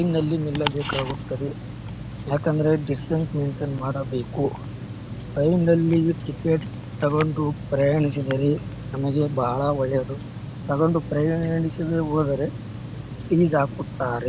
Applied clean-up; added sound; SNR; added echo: none; Tick-tock; 9 dB; none.